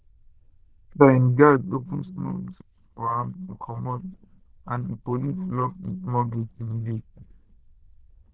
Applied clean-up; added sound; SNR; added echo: neural diffusion model UNIVERSE++.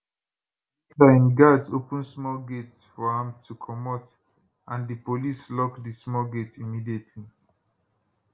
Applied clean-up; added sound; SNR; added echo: none; none; none; none.